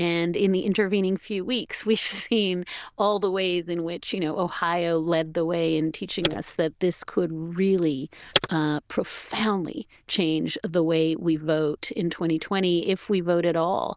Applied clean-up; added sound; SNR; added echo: neural diffusion model UNIVERSE++.